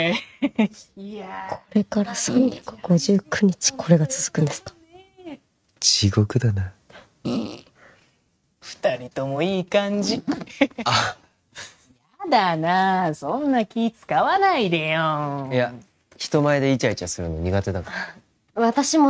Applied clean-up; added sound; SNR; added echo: neural mask model RNNoise.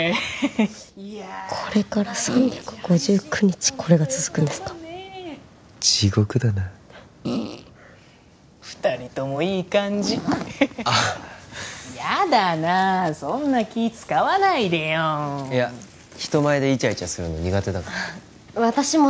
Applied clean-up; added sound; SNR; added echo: none; Fart; 5 dB; none.